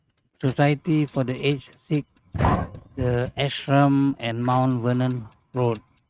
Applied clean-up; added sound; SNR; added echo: neural mask model RNNoise.